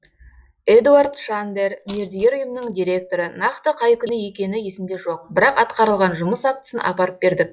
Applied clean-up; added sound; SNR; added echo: classical method log-MMSE.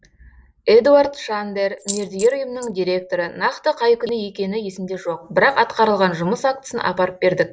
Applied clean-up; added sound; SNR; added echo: neural mask model Resemble Enhance denoiser.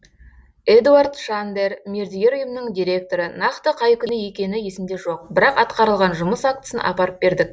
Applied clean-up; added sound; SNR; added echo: none; none; none; none.